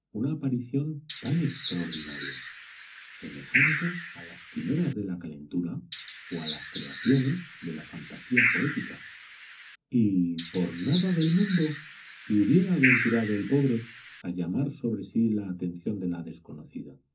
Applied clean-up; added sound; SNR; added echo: none; Bird; 4 dB; reverberation time 0.3 s.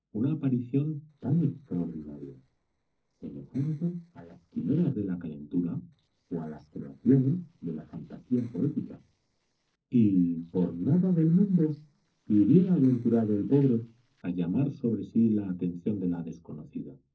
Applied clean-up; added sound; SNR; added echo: neural separator model SepFormer DNS4.